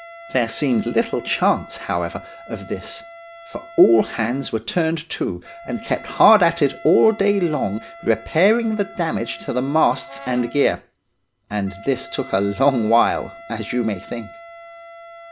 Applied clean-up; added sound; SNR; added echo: none; Brass instrument + Wind instrument, woodwind instrument; 19 dB; none.